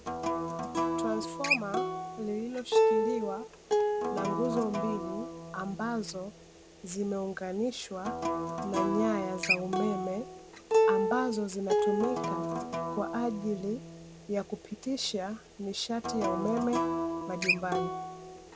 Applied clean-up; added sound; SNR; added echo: none; Acoustic guitar; -2 dB; none.